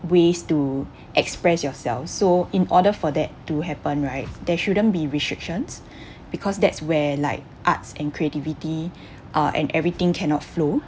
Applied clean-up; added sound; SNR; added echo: none; none; none; none.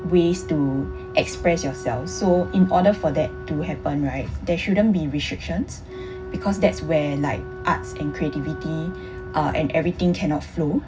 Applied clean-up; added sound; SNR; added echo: none; Wind instrument, woodwind instrument; 14 dB; reverberation time 0.4 s.